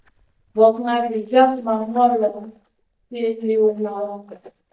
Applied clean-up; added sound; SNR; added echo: neural mask model DeepFilterNet 3.